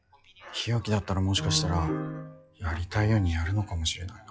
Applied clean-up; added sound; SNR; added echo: classical method log-MMSE.